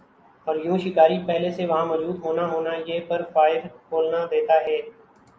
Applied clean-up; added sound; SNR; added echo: none; none; none; none.